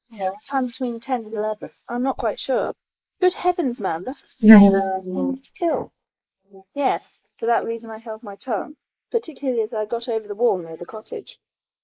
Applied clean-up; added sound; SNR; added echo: neural mask model Resemble Enhance denoiser.